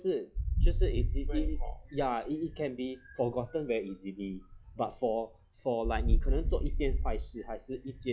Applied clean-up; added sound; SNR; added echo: classical method log-MMSE.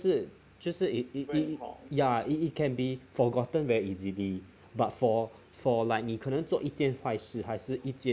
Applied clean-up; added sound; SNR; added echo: none; none; none; none.